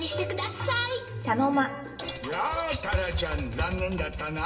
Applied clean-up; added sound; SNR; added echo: none; none; none; reverberation time 1.0 s.